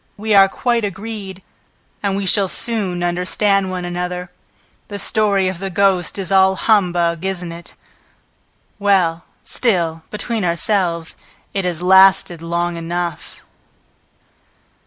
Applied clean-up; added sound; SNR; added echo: none; none; none; none.